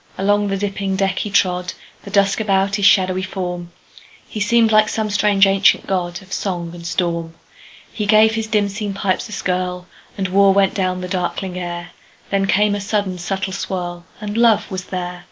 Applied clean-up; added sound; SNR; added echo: none; none; none; none.